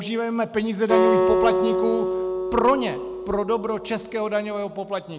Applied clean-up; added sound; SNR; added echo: none; Acoustic guitar; 0 dB; none.